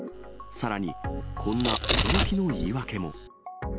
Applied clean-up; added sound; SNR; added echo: none; Domestic sounds, home sounds; -3 dB; none.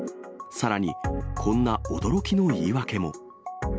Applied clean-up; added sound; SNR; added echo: none; none; none; none.